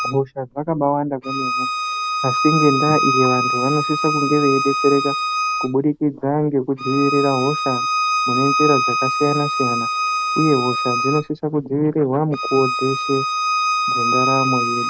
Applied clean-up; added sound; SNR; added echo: none; Bowed string instrument; 1 dB; none.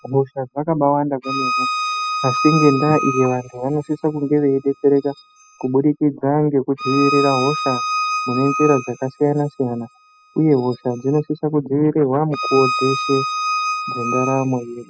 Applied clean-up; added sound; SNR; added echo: classical method spectral subtraction.